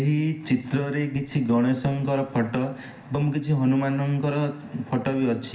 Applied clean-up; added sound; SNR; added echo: none; none; none; reverberation time 0.8 s.